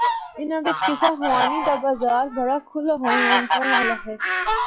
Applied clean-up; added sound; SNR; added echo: classical method log-MMSE.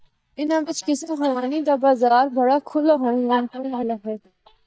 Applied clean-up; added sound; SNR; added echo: neural mask model DeepFilterNet 3.